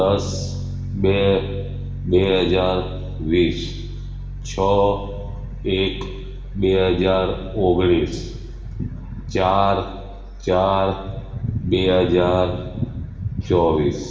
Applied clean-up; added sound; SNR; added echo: none; Piano; 10 dB; reverberation time 1.2 s.